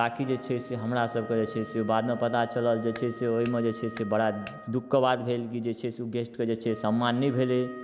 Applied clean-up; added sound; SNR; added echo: none; Clapping + Wind instrument, woodwind instrument; 19 dB; none.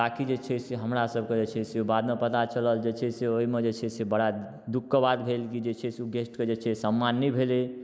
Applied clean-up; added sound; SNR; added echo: none; none; none; none.